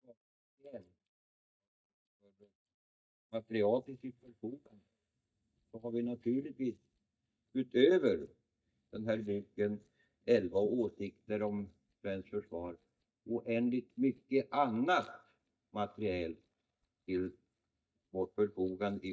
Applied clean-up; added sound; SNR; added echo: neural mask model DeepFilterNet 3.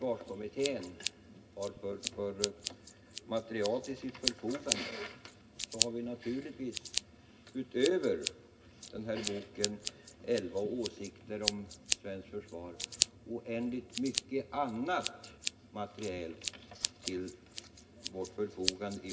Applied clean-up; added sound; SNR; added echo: none; Scissors; 3 dB; reverberation time 0.4 s.